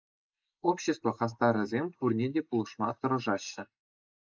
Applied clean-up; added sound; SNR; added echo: neural mask model Resemble Enhance denoiser.